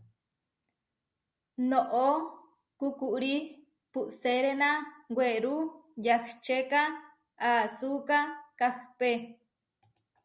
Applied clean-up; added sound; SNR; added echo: none; none; none; none.